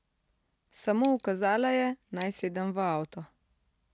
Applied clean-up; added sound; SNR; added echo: none; Coin (dropping); 18 dB; none.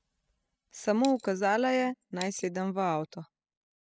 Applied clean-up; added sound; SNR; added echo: classical method spectral subtraction.